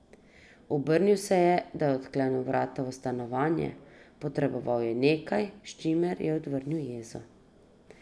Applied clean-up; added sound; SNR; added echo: none; none; none; none.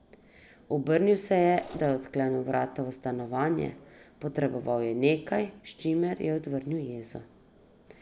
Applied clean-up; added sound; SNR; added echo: none; Engine / Mechanisms; 18 dB; none.